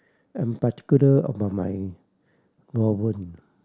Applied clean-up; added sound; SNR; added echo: none; none; none; none.